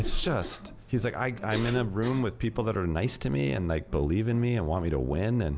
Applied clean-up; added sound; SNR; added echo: none; Cough + Wild animals; 14 dB; none.